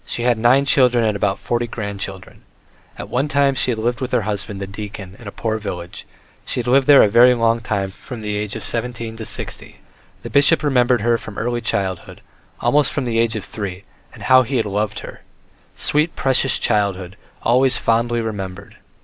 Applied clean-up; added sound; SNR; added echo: none; none; none; none.